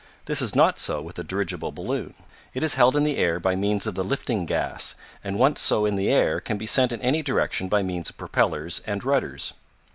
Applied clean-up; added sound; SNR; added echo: none; none; none; none.